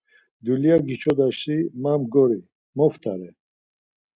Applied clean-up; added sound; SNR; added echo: none; none; none; none.